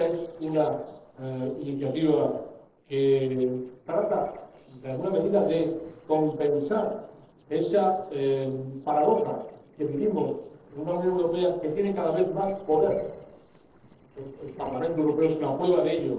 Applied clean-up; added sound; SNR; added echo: neural separator model SepFormer DNS4.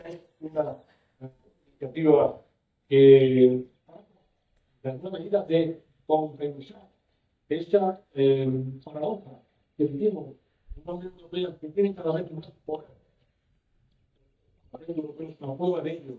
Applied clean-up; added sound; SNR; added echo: neural mask model DeepFilterNet 3.